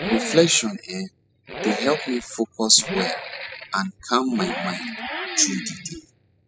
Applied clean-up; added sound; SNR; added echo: classical method spectral subtraction.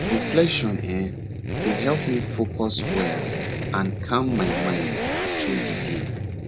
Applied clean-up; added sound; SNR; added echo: none; Accelerating, revving, vroom; 2 dB; none.